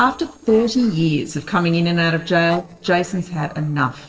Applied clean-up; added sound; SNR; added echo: neural separator model SepFormer DNS4.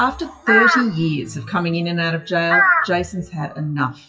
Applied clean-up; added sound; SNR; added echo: classical method WPE with log-MMSE.